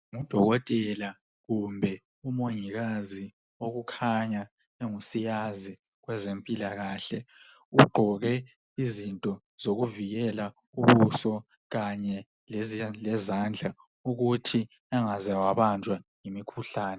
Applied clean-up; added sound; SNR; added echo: none; none; none; none.